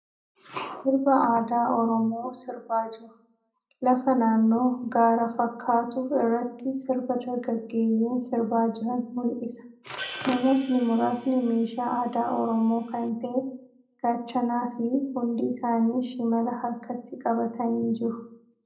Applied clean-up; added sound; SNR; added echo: none; Hi-hat; 15 dB; reverberation time 0.5 s.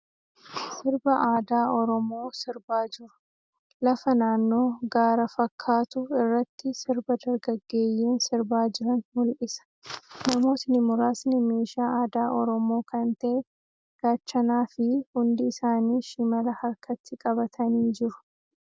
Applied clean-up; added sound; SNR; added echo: none; none; none; none.